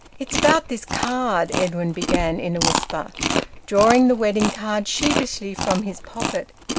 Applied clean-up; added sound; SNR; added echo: none; Chewing, mastication; 4 dB; none.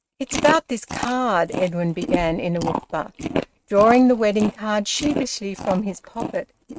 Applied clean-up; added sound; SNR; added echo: neural mask model RNNoise.